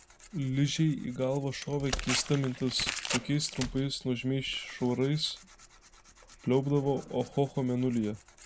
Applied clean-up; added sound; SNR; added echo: none; Tearing; 11 dB; none.